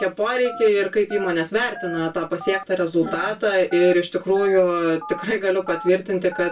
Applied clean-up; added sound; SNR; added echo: none; Telephone; 16 dB; reverberation time 0.2 s.